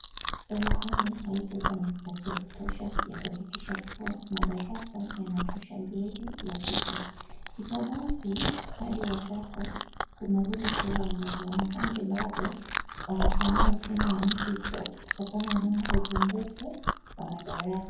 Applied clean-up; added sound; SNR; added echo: none; Chewing, mastication; -1 dB; reverberation time 0.9 s.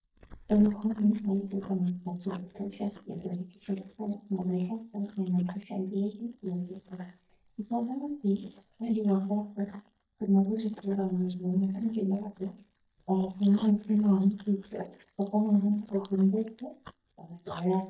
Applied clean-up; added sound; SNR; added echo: neural mask model DeepFilterNet 3.